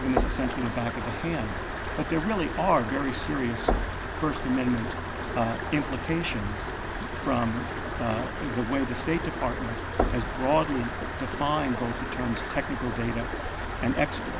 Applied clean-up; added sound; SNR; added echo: none; Stream + Knock; 2 dB; none.